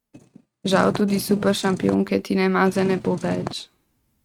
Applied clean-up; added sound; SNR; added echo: neural mask model RNNoise.